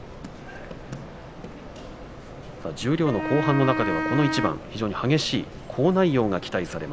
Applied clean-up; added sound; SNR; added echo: none; Wind instrument, woodwind instrument; 4 dB; none.